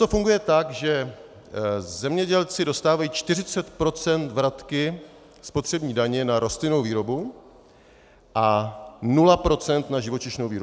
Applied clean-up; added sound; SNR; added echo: none; none; none; none.